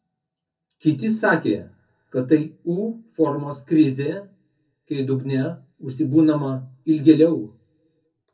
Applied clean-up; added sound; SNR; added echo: none; none; none; reverberation time 0.3 s.